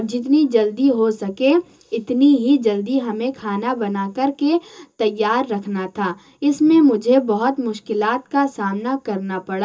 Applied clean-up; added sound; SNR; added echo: none; none; none; reverberation time 0.2 s.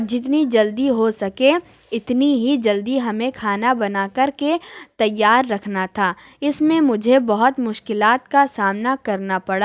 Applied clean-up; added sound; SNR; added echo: none; none; none; none.